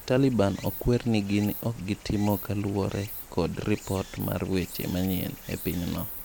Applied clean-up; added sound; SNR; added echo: none; Stream; 14 dB; none.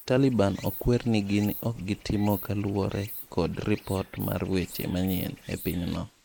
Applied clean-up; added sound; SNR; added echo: neural mask model Resemble Enhance denoiser.